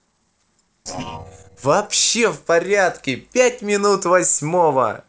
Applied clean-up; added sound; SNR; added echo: neural separator model SepFormer DNS4.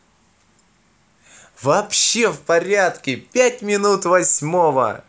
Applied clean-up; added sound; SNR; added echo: none; none; none; none.